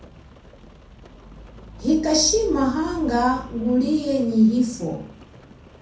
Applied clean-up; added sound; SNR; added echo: none; Rain; 17 dB; reverberation time 0.6 s.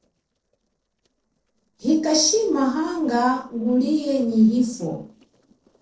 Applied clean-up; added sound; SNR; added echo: neural separator model SepFormer DNS4.